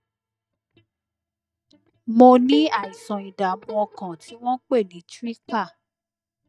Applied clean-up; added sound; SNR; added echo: neural mask model DeepFilterNet 3.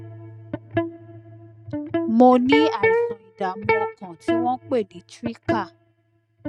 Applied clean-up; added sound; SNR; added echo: neural mask model RNNoise.